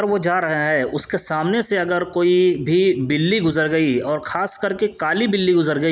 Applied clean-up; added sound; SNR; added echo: none; none; none; none.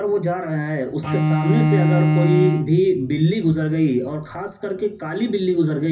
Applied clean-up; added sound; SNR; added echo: none; Bowed string instrument; 0 dB; reverberation time 0.4 s.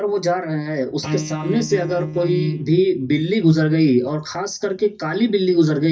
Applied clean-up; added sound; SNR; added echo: neural mask model DeepFilterNet 3.